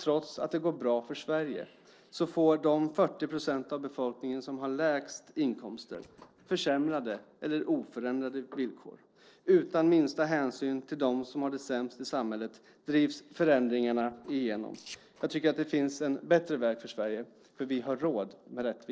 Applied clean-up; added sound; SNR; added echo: neural separator model SepFormer DNS4.